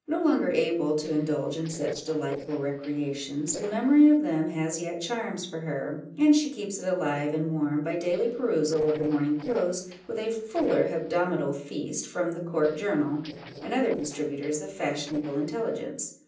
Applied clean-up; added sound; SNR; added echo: neural separator model SepFormer DNS4.